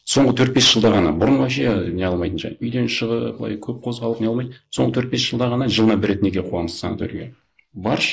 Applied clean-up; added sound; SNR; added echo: neural mask model Resemble Enhance denoiser.